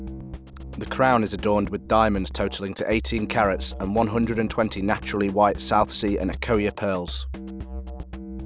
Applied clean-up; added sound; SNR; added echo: none; Drum kit; 11 dB; none.